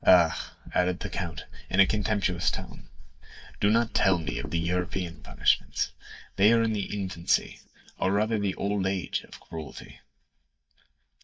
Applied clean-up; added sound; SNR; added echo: neural mask model DeepFilterNet 3.